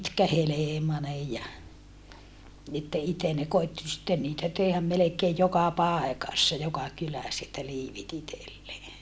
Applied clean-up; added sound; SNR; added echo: none; none; none; none.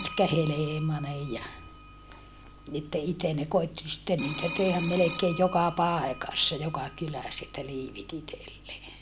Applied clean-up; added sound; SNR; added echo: none; Telephone; 8 dB; none.